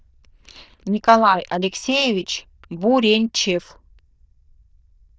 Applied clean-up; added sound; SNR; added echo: neural diffusion model UNIVERSE++.